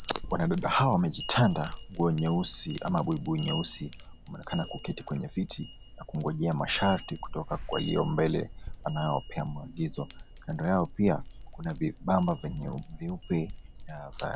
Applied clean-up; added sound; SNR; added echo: none; Chime; -1 dB; none.